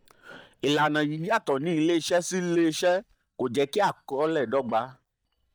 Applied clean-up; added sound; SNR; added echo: neural mask model DeepFilterNet 3.